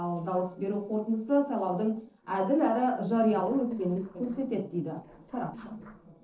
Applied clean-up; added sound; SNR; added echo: neural separator model SepFormer DNS4.